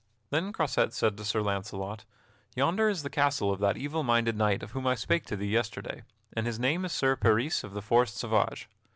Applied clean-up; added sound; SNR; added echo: none; none; none; none.